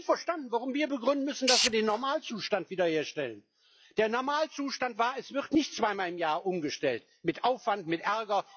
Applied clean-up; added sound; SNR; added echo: classical method log-MMSE.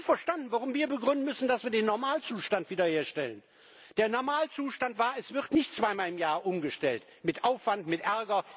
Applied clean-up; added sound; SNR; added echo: none; none; none; none.